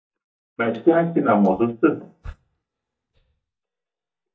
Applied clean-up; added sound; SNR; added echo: neural mask model DeepFilterNet 3.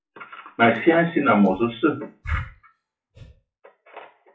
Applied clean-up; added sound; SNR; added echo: classical method WPE with log-MMSE.